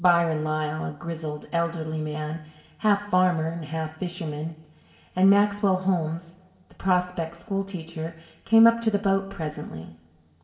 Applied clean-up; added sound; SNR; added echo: none; none; none; reverberation time 1.8 s.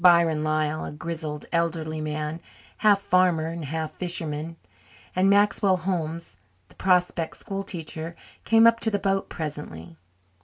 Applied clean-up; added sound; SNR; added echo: none; none; none; none.